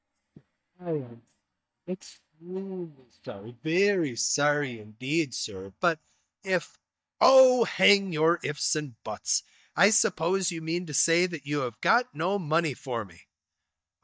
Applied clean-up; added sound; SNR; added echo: neural mask model DeepFilterNet 3.